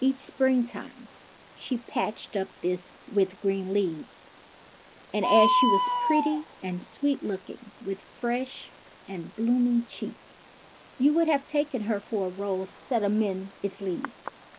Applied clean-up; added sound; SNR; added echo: none; Bird; 6 dB; none.